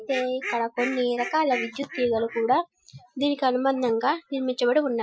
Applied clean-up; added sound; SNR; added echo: classical method Wiener filter.